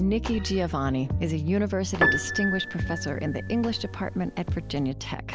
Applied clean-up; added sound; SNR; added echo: none; Piano; 4 dB; none.